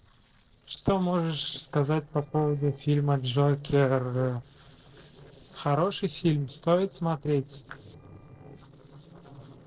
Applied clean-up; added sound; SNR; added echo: neural separator model SepFormer DNS4.